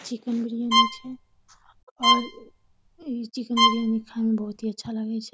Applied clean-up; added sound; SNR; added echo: none; Bowed string instrument; -4 dB; none.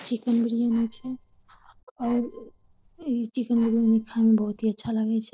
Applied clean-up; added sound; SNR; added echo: neural separator model SepFormer DNS4.